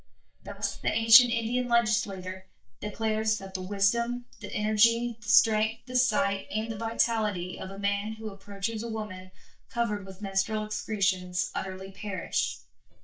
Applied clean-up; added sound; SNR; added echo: neural mask model DeepFilterNet 3.